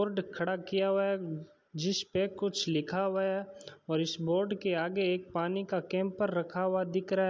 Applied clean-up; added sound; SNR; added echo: none; none; none; none.